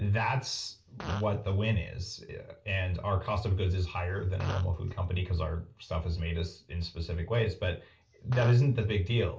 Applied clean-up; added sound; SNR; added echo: none; Fart; 16 dB; reverberation time 0.2 s.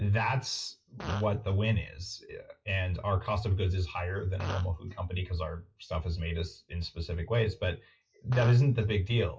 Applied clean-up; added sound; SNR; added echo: classical method WPE with log-MMSE.